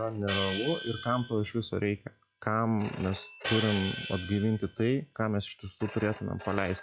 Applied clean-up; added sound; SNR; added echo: classical method log-MMSE.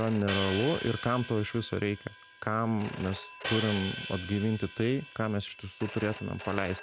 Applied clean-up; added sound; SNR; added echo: none; Hi-hat + Telephone; 10 dB; none.